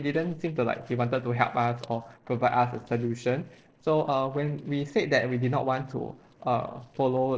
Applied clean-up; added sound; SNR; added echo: neural separator model SepFormer DNS4.